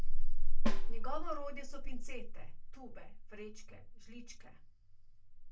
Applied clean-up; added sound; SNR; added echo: none; Snare drum; 17 dB; reverberation time 0.2 s.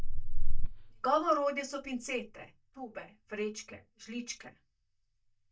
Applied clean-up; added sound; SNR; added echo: neural mask model DeepFilterNet 3.